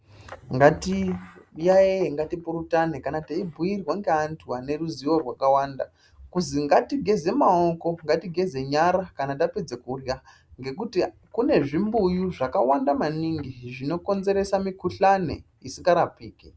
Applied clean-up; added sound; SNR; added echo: none; none; none; none.